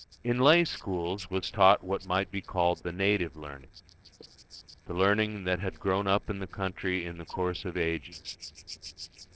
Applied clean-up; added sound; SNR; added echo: neural separator model SepFormer DNS4.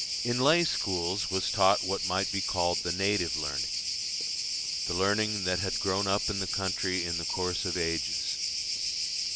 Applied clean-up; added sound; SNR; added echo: none; Cricket; 0 dB; none.